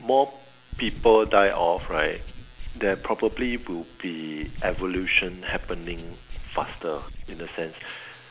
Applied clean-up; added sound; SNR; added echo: none; Writing; 10 dB; none.